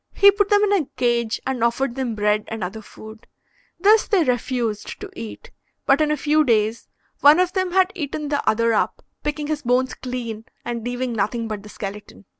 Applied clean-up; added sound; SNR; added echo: none; none; none; none.